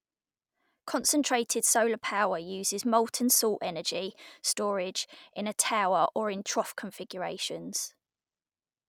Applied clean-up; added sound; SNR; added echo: none; none; none; none.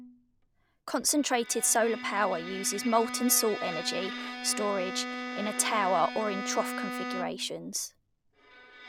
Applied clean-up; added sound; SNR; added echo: none; Bowed string instrument; 8 dB; none.